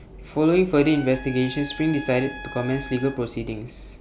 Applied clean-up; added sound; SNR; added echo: none; Trumpet; 16 dB; none.